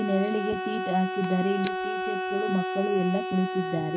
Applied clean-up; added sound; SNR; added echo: neural mask model RNNoise.